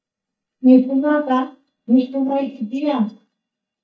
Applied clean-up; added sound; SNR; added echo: neural mask model DeepFilterNet 3.